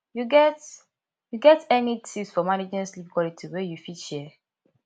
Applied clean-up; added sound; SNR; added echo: none; none; none; none.